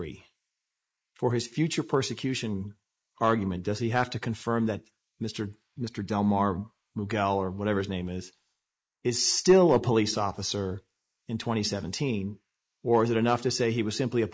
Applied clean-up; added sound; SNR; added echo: neural mask model Resemble Enhance denoiser.